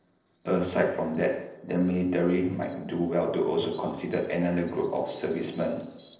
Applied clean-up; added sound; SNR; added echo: neural separator model SepFormer DNS4.